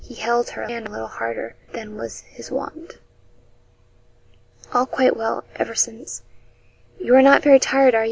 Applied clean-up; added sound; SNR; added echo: none; none; none; none.